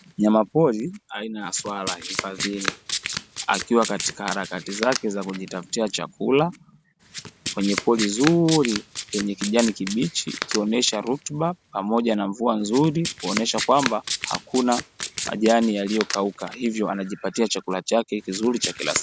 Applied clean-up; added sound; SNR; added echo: none; Domestic sounds, home sounds; 10 dB; none.